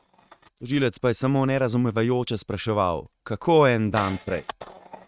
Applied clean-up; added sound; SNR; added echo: neural mask model RNNoise.